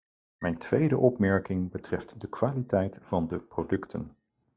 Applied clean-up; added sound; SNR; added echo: neural mask model DeepFilterNet 3.